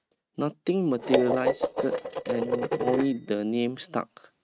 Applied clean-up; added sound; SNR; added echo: neural mask model RNNoise.